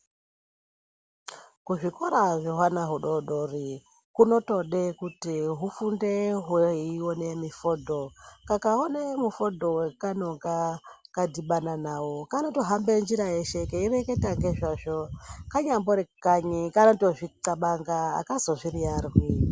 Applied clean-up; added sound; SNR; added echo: none; none; none; none.